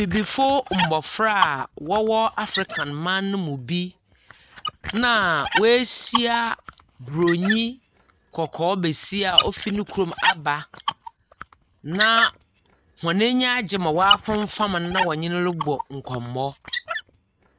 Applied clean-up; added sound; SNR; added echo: neural mask model RNNoise.